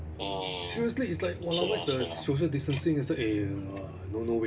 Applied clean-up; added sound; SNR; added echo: none; Musical instrument; 16 dB; none.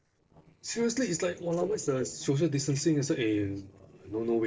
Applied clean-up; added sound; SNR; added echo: neural separator model SepFormer DNS4.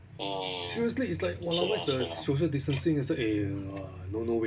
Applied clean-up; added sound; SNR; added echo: none; none; none; none.